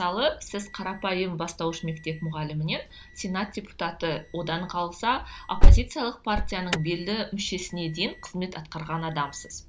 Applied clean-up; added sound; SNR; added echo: none; Alarm; -4 dB; none.